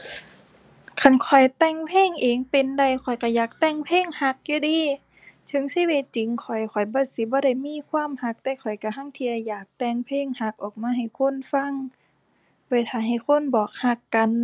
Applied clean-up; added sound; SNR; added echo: none; none; none; none.